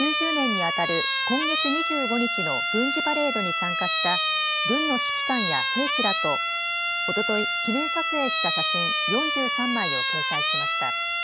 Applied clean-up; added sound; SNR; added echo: none; Siren; -4 dB; none.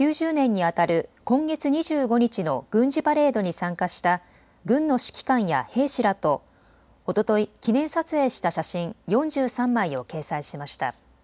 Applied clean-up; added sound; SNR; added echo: none; none; none; none.